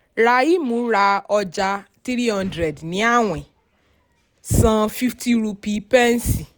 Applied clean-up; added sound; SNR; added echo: none; none; none; none.